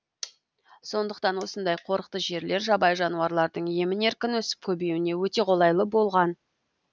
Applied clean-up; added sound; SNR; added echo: none; none; none; none.